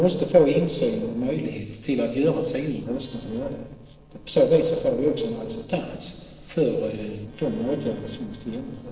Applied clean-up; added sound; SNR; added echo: neural separator model SepFormer DNS4.